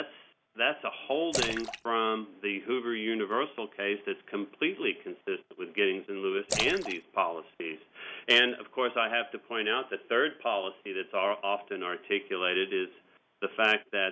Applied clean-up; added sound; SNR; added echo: none; Splash, splatter; 8 dB; none.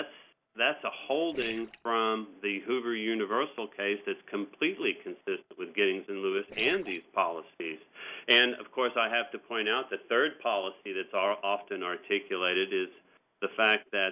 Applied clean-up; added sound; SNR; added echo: neural separator model SepFormer DNS4.